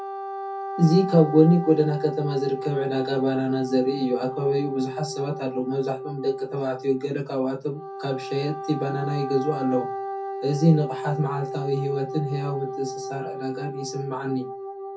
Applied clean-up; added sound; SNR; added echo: none; Wind instrument, woodwind instrument; 8 dB; reverberation time 0.3 s.